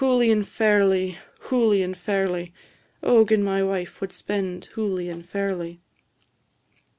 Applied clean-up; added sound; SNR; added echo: none; none; none; none.